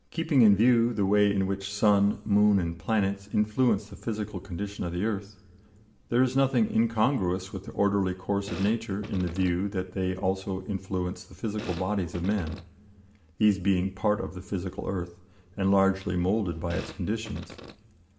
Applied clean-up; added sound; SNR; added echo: none; Fart; 16 dB; reverberation time 0.7 s.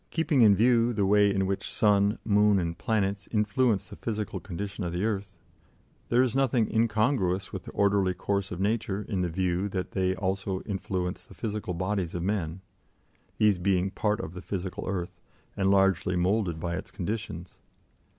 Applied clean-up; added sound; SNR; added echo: none; none; none; none.